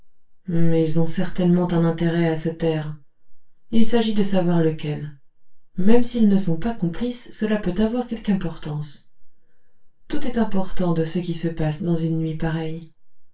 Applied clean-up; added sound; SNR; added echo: none; none; none; reverberation time 0.2 s.